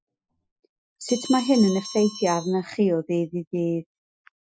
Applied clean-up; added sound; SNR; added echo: classical method Wiener filter.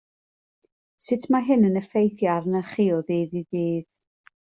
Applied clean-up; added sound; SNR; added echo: none; none; none; none.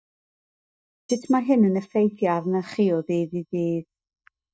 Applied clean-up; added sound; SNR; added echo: neural mask model DeepFilterNet 3.